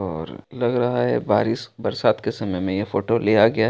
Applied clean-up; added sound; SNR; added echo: none; none; none; none.